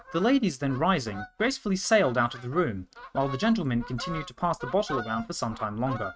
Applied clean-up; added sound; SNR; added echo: neural mask model RNNoise.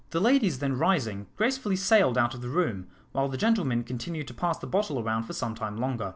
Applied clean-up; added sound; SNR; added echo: none; none; none; none.